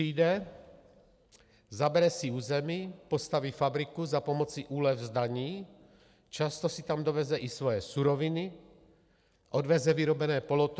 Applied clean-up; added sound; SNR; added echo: none; none; none; none.